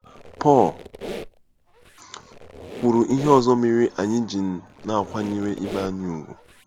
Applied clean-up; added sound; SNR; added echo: none; Squeak; 15 dB; none.